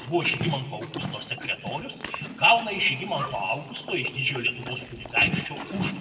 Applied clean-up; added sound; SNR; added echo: none; Livestock, farm animals, working animals; 9 dB; reverberation time 1.3 s.